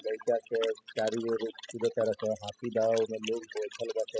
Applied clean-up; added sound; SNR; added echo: classical method spectral subtraction.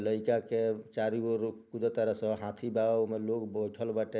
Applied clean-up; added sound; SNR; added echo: none; none; none; none.